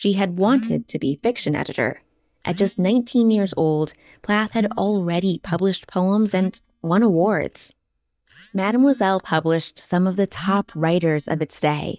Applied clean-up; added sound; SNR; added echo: neural mask model DeepFilterNet 3.